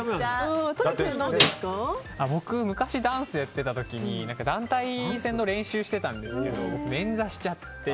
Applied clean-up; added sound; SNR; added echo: none; Snare drum; -3 dB; none.